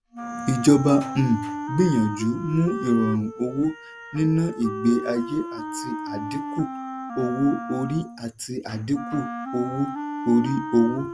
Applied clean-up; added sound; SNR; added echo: none; Wind instrument, woodwind instrument; 9 dB; none.